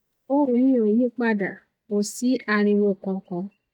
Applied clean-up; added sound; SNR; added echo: neural mask model DeepFilterNet 3.